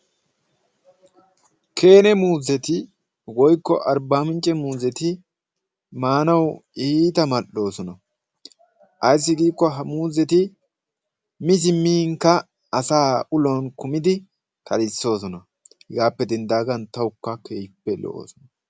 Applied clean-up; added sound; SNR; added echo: none; none; none; none.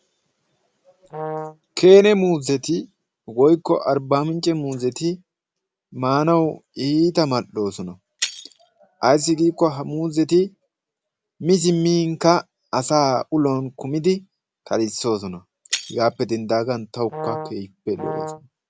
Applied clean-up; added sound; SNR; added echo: none; Shatter + Brass instrument; 12 dB; none.